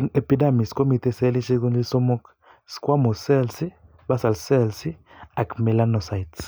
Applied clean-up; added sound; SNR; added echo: none; none; none; none.